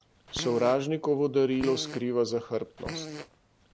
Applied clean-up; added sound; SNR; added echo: none; Fart; 14 dB; none.